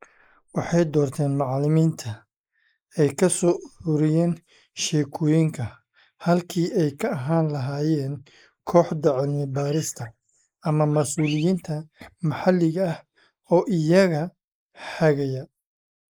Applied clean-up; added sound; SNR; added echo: neural mask model Resemble Enhance denoiser.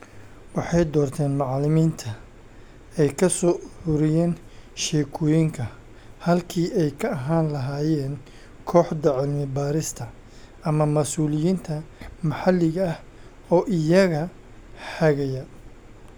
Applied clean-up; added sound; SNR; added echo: none; none; none; none.